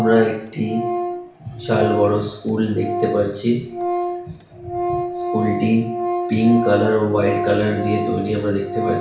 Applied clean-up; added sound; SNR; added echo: none; Organ; 5 dB; reverberation time 0.6 s.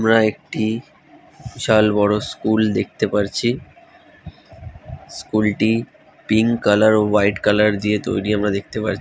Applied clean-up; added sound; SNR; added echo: none; none; none; none.